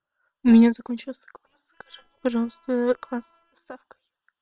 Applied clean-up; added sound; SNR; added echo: neural separator model SepFormer WHAM!.